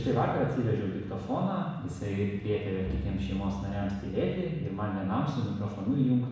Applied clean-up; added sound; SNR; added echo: none; Bowed string instrument; 14 dB; reverberation time 1.1 s.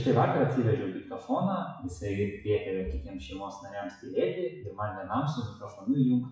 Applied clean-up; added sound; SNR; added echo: classical method WPE with log-MMSE.